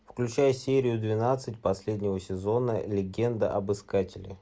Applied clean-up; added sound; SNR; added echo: none; none; none; none.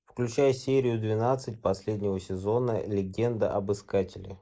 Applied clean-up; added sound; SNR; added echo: neural mask model Resemble Enhance denoiser.